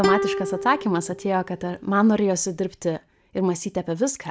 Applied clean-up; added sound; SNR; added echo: none; Plucked string instrument; 6 dB; none.